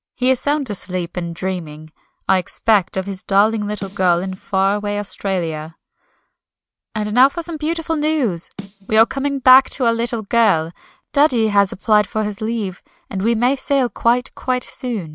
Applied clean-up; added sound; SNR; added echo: neural mask model RNNoise.